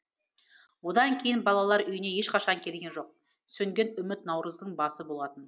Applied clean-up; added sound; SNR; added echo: none; none; none; none.